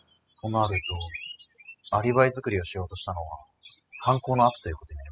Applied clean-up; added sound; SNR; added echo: classical method spectral subtraction.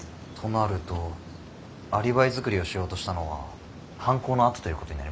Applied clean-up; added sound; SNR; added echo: none; none; none; none.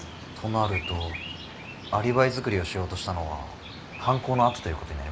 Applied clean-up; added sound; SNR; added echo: none; Bird vocalization, bird call, bird song; 14 dB; none.